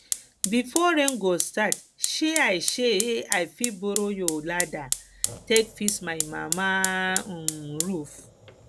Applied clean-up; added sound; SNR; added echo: none; Fire; 5 dB; none.